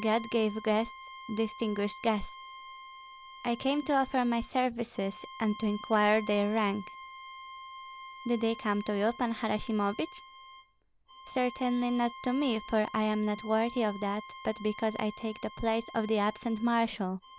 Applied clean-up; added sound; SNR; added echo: none; Bowed string instrument; 16 dB; none.